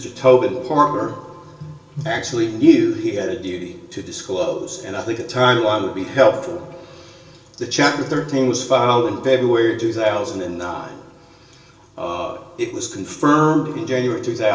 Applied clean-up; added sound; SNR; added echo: none; none; none; reverberation time 0.4 s.